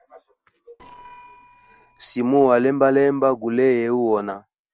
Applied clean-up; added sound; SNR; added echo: neural separator model SepFormer DNS4.